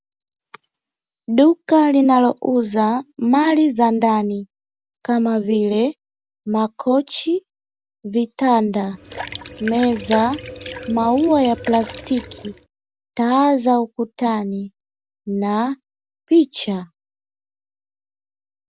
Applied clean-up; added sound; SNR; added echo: none; Liquid; 13 dB; none.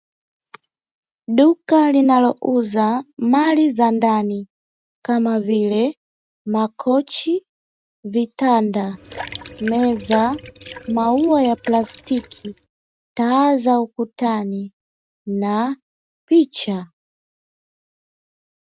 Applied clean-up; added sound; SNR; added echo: neural mask model RNNoise.